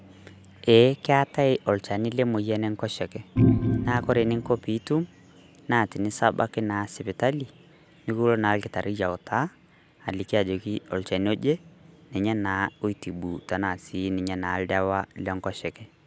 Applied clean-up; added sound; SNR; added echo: none; Organ; -3 dB; none.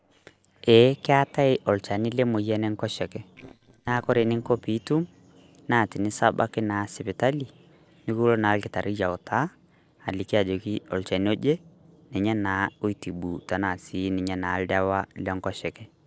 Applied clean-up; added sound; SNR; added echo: neural separator model SepFormer DNS4.